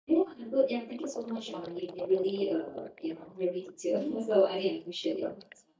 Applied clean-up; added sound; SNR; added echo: neural mask model DeepFilterNet 3.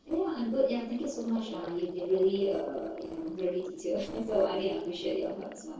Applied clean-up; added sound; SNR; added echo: neural separator model SepFormer DNS4.